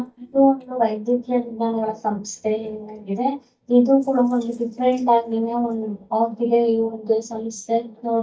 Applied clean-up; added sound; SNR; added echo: neural mask model DeepFilterNet 3.